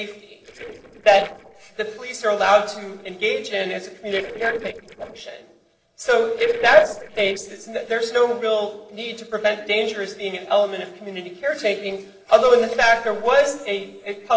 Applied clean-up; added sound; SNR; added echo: neural separator model SepFormer DNS4.